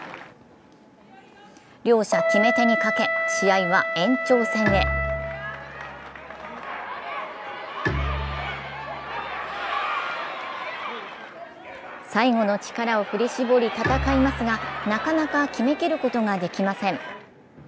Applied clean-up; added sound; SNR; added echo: none; Bowed string instrument; 9 dB; none.